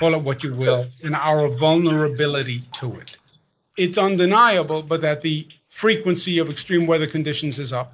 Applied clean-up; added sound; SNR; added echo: neural mask model Resemble Enhance denoiser.